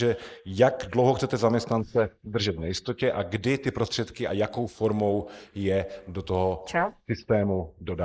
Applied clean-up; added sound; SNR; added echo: neural mask model Resemble Enhance denoiser.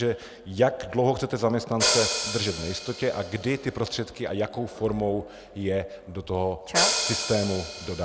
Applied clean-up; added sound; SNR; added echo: none; Hi-hat; 5 dB; none.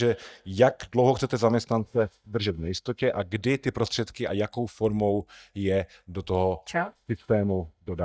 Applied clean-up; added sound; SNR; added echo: neural mask model DeepFilterNet 3.